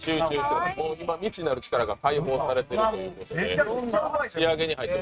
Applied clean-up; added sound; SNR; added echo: neural mask model RNNoise.